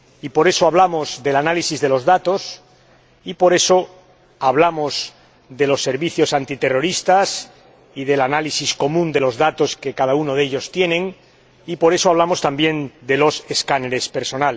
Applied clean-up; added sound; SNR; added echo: none; none; none; none.